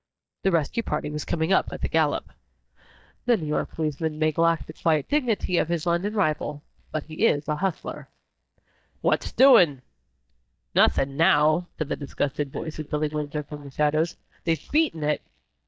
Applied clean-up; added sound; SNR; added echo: neural mask model DeepFilterNet 3.